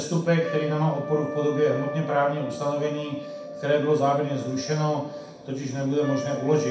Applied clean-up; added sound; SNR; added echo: none; Trumpet; 11 dB; reverberation time 0.6 s.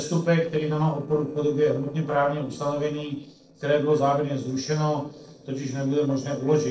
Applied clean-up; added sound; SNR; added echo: neural separator model SepFormer DNS4.